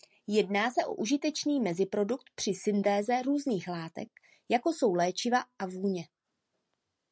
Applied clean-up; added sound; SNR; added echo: none; none; none; none.